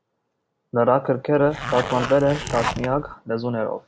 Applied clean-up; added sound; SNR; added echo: none; Zipper (clothing); 7 dB; none.